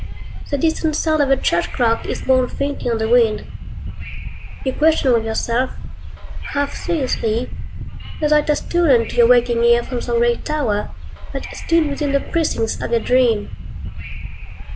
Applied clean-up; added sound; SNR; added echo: none; Subway, metro, underground / Wind; 6 dB; none.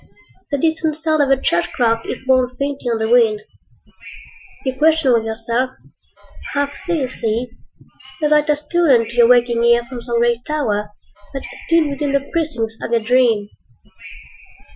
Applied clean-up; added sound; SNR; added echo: classical method Wiener filter.